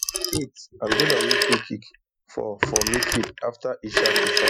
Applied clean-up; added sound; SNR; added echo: classical method Wiener filter.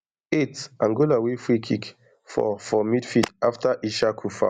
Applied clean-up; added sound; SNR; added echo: none; none; none; none.